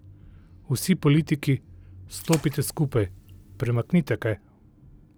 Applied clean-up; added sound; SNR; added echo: none; Splash, splatter; 16 dB; none.